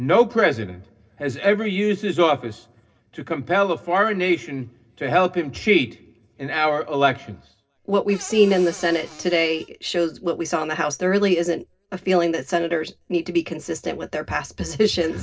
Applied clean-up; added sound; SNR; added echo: neural separator model SepFormer DNS4.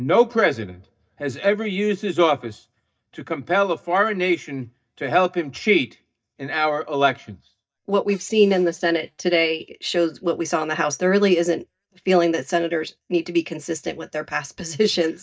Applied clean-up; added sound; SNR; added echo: neural mask model DeepFilterNet 3.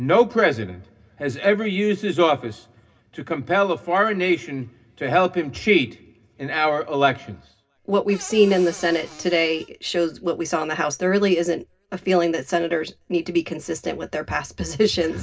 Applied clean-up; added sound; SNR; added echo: none; Cupboard open or close / Door; 19 dB; reverberation time 0.4 s.